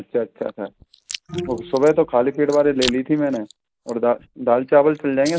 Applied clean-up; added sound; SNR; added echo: none; Bowed string instrument + Chewing, mastication; 15 dB; none.